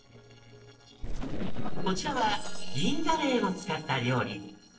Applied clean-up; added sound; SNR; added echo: neural separator model SepFormer DNS4.